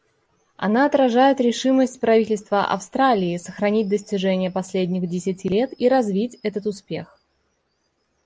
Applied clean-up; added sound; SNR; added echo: none; none; none; none.